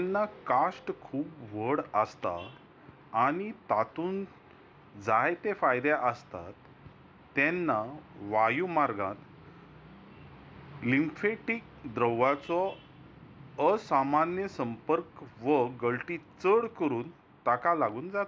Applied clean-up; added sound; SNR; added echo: none; none; none; none.